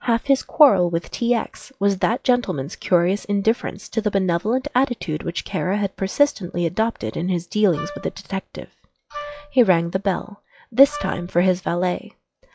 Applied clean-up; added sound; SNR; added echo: classical method log-MMSE.